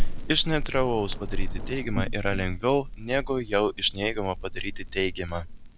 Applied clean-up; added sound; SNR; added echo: none; Crackle; 1 dB; none.